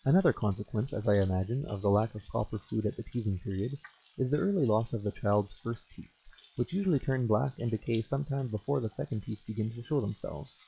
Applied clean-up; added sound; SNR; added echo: classical method log-MMSE.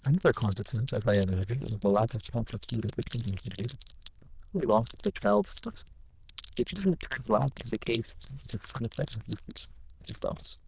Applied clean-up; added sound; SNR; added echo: neural diffusion model UNIVERSE++.